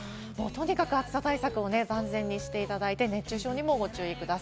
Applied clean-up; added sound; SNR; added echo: none; none; none; none.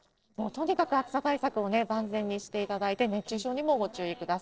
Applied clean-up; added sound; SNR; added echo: neural separator model SepFormer DNS4.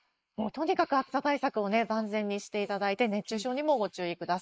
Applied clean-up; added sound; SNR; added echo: neural mask model Resemble Enhance denoiser.